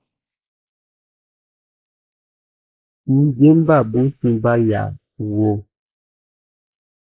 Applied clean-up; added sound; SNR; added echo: neural mask model Resemble Enhance denoiser.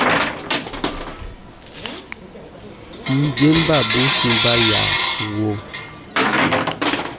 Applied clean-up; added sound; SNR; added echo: none; Coin (dropping) / Bell; -2 dB; none.